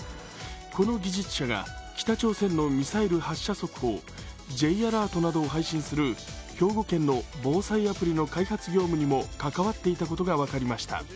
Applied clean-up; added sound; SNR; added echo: none; none; none; none.